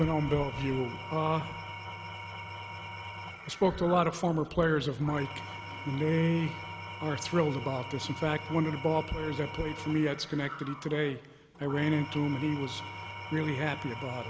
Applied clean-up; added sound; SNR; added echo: none; Engine / Tools; 11 dB; none.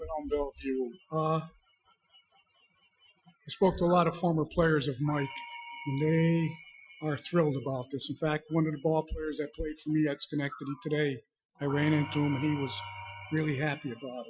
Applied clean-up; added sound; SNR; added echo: classical method Wiener filter.